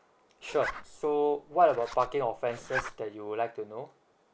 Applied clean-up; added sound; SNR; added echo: none; Zipper (clothing); 11 dB; none.